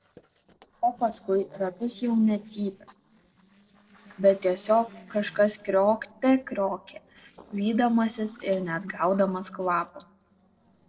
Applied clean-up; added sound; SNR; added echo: neural separator model SepFormer DNS4.